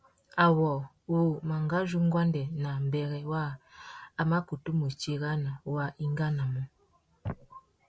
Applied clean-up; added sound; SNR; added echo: none; none; none; none.